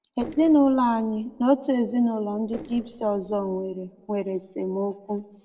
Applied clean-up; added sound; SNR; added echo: neural separator model SepFormer DNS4.